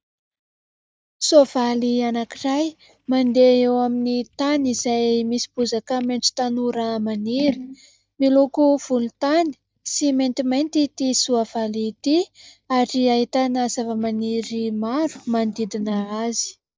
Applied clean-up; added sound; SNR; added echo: neural mask model DeepFilterNet 3.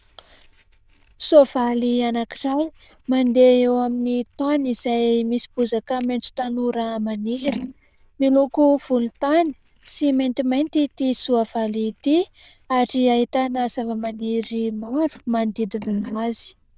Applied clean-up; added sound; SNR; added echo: neural diffusion model UNIVERSE++.